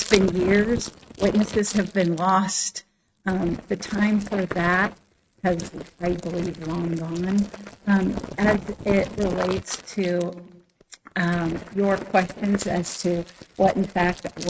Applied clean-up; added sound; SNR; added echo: neural mask model RNNoise.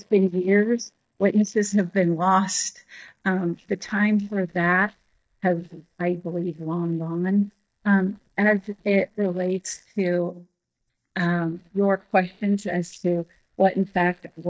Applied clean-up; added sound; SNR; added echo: neural mask model DeepFilterNet 3.